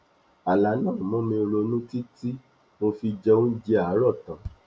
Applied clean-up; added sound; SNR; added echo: none; none; none; none.